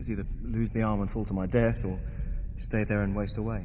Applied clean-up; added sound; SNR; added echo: none; none; none; none.